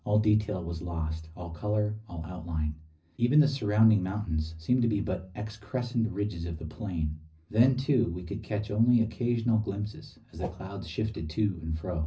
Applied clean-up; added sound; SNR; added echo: none; Whoosh, swoosh, swish; 11 dB; reverberation time 0.4 s.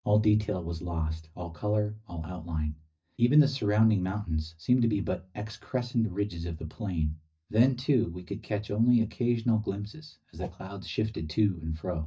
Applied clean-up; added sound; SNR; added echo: neural mask model DeepFilterNet 3.